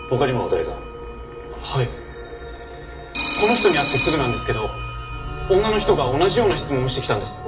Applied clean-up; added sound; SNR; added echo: none; Telephone; 11 dB; reverberation time 0.6 s.